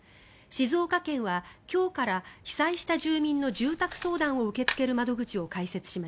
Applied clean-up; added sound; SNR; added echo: none; Camera; 6 dB; none.